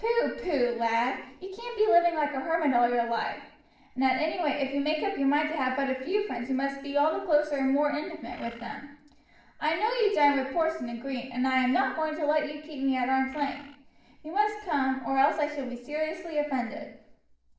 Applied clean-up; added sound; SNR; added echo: neural separator model SepFormer DNS4.